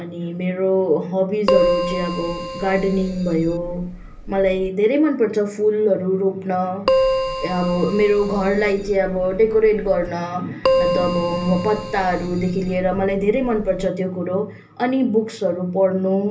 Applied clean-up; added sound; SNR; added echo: none; Keyboard (musical); 4 dB; reverberation time 0.3 s.